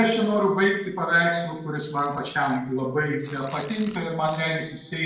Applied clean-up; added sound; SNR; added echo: none; Fart; 19 dB; reverberation time 0.6 s.